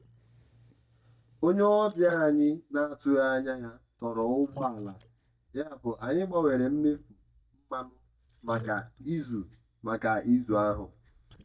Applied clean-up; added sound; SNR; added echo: neural mask model DeepFilterNet 3.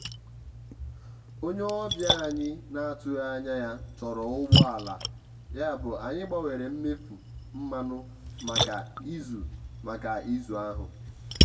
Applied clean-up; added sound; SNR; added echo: none; Splash, splatter; -3 dB; reverberation time 0.1 s.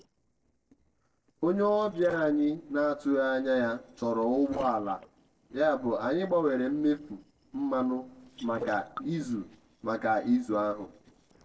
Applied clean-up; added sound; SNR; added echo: neural separator model SepFormer DNS4.